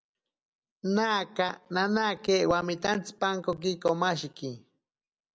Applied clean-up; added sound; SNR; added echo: none; none; none; none.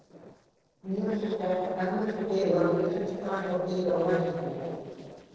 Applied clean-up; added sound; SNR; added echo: neural separator model SepFormer DNS4.